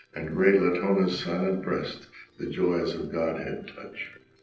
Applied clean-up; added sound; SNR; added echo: neural separator model SepFormer DNS4.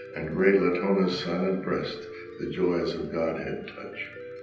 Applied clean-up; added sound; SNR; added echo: none; Piano; 16 dB; reverberation time 0.9 s.